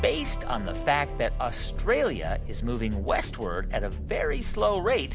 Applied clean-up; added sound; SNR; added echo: none; none; none; none.